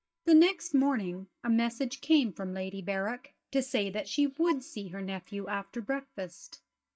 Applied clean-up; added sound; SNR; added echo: neural mask model DeepFilterNet 3.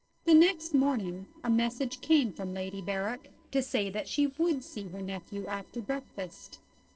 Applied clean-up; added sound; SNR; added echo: neural separator model SepFormer DNS4.